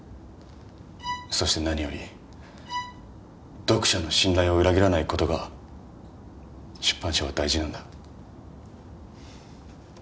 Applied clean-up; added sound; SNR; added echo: none; Bowed string instrument; 10 dB; none.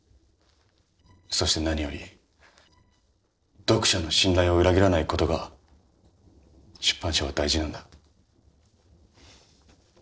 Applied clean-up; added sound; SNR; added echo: neural separator model SepFormer DNS4.